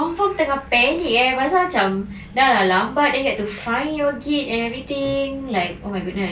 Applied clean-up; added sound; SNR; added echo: none; none; none; none.